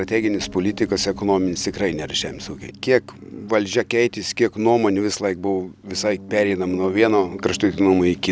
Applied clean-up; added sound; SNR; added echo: none; Piano; 18 dB; none.